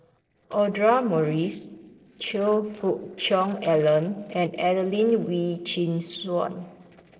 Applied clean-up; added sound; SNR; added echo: neural separator model SepFormer DNS4.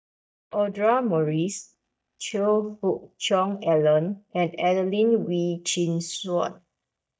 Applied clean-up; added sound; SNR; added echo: neural mask model DeepFilterNet 3.